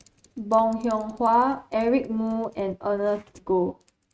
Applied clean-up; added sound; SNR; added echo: neural mask model RNNoise.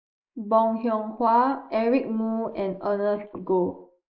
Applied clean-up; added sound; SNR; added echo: neural mask model Resemble Enhance denoiser.